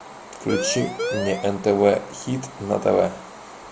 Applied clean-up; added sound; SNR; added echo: none; Siren; 4 dB; none.